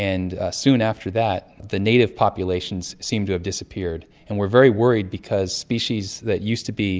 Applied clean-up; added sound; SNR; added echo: none; none; none; none.